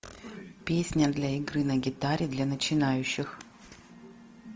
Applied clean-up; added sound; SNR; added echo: none; none; none; none.